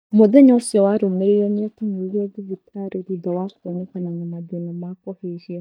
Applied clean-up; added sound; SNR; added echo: neural mask model DeepFilterNet 3.